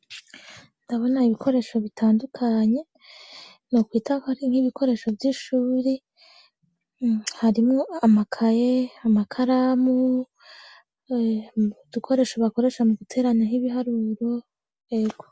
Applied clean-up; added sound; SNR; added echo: none; none; none; none.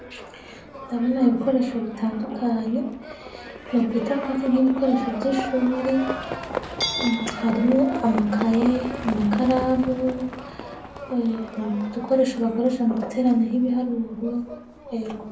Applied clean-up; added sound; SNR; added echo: none; Livestock, farm animals, working animals; 10 dB; reverberation time 0.6 s.